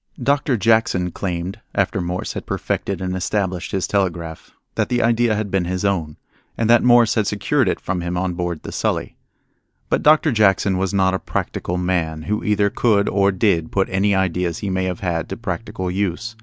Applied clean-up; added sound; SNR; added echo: none; none; none; none.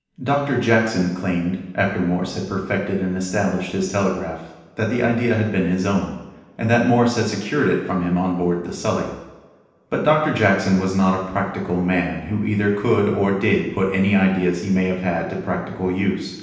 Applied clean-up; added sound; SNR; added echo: none; none; none; reverberation time 0.9 s.